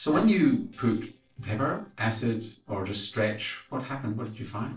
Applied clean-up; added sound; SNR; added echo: neural separator model SepFormer DNS4.